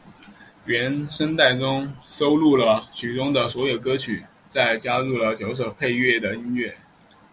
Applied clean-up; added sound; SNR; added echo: none; none; none; none.